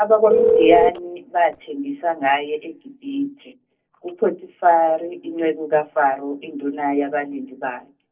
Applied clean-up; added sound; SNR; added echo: neural separator model SepFormer DNS4.